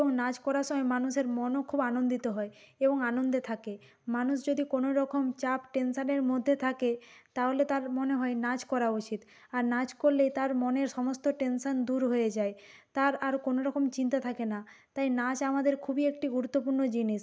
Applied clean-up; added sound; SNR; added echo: none; none; none; none.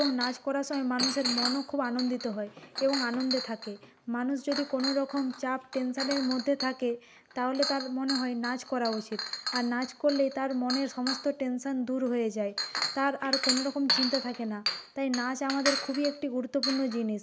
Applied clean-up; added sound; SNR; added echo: none; Chink, clink; 6 dB; none.